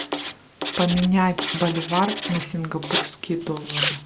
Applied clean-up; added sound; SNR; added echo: none; Writing; 2 dB; none.